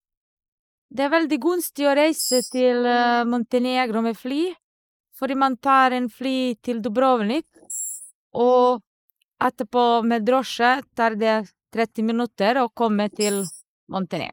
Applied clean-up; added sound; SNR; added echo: neural mask model Resemble Enhance denoiser.